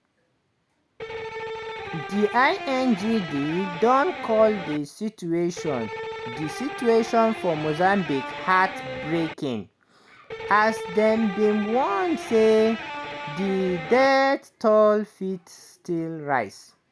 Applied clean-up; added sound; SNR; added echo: none; Electric guitar; 10 dB; none.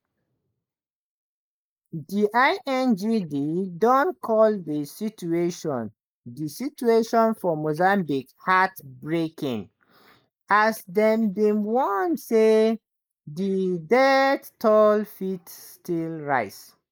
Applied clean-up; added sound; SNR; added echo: neural mask model Resemble Enhance denoiser.